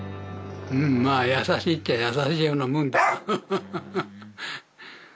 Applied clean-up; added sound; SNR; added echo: none; none; none; none.